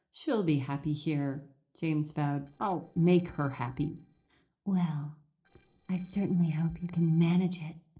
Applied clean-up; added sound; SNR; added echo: neural separator model SepFormer DNS4.